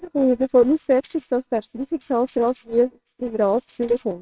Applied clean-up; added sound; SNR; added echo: neural separator model SepFormer WHAMR!.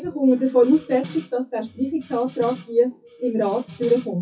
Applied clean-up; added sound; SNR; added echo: classical method WPE with log-MMSE.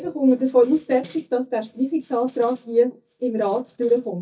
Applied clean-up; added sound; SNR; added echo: neural mask model DeepFilterNet 3.